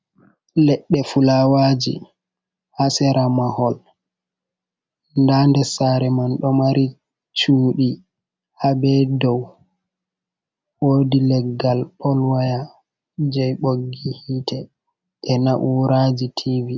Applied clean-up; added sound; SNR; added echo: none; none; none; none.